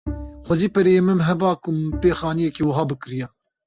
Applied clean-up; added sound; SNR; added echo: none; Bowed string instrument; 15 dB; none.